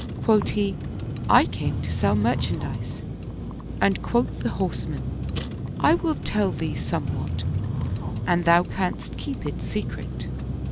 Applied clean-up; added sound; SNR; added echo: none; Vehicle; 2 dB; none.